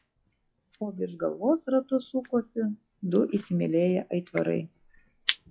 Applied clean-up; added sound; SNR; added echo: classical method log-MMSE.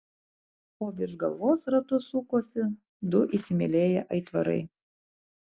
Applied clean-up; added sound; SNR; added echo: none; none; none; none.